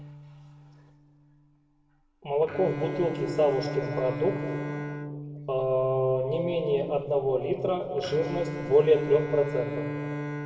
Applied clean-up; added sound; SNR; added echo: none; Bowed string instrument; 9 dB; reverberation time 2.3 s.